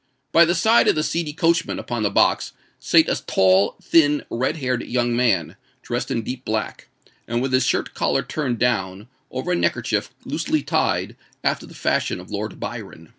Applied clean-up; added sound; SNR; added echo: none; none; none; none.